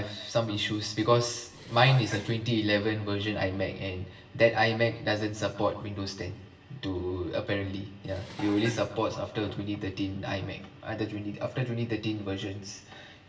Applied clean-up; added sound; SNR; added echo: none; Dishes, pots, and pans; 17 dB; reverberation time 0.7 s.